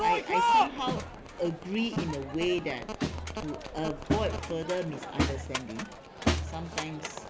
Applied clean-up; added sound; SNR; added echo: none; Crowd; -3 dB; none.